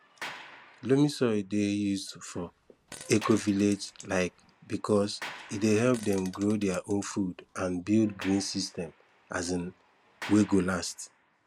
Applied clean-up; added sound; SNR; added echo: none; Fart + Sliding door; 19 dB; none.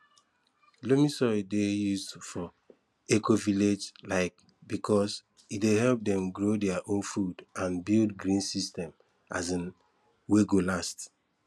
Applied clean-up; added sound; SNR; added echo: none; none; none; none.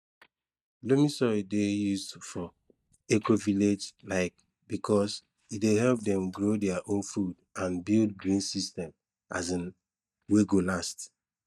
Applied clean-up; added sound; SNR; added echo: neural mask model DeepFilterNet 3.